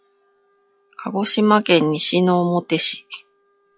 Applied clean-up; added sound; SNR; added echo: classical method log-MMSE.